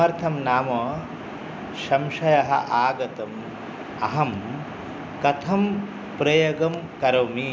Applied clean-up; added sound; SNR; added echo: none; none; none; none.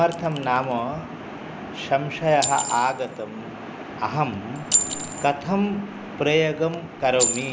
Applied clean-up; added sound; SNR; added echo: none; Chink, clink; 6 dB; none.